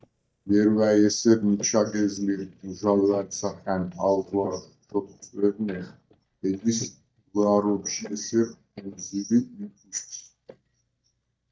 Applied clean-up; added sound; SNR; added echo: neural mask model DeepFilterNet 3.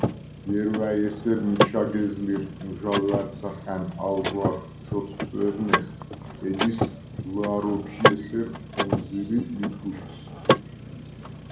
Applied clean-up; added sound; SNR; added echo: none; Mechanisms / Car; 0 dB; reverberation time 0.6 s.